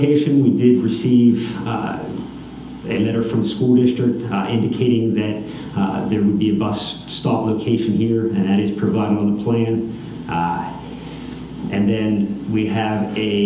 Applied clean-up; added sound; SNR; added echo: none; none; none; reverberation time 0.8 s.